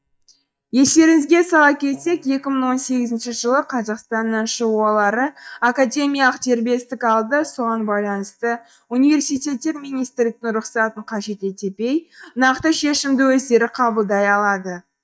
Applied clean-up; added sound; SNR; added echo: neural mask model DeepFilterNet 3.